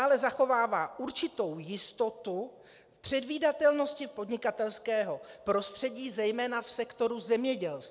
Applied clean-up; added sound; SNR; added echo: none; none; none; none.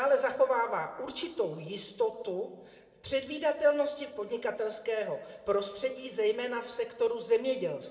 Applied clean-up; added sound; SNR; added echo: none; none; none; reverberation time 1.4 s.